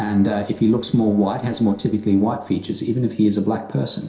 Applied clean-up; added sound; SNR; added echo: neural separator model SepFormer DNS4.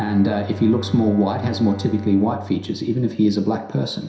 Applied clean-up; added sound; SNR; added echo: none; Bowed string instrument; 12 dB; reverberation time 0.7 s.